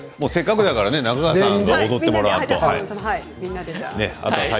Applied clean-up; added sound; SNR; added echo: none; none; none; none.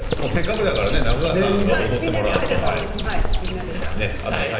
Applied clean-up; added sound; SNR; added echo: none; Bird; 0 dB; reverberation time 0.9 s.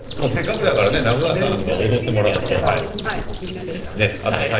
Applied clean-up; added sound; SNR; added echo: neural separator model SepFormer DNS4.